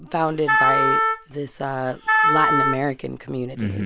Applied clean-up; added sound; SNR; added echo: none; Wind instrument, woodwind instrument; -4 dB; none.